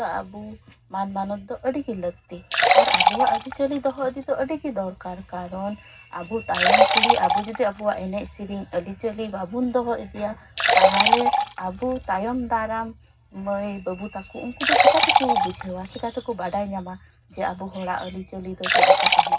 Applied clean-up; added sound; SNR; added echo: none; Liquid; -4 dB; reverberation time 0.4 s.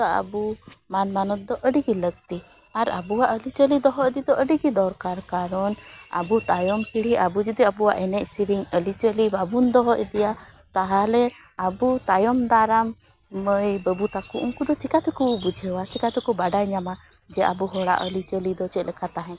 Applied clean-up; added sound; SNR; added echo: none; none; none; none.